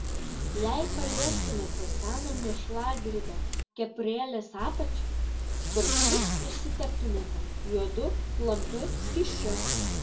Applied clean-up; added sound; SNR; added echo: none; Zipper (clothing); -5 dB; reverberation time 0.2 s.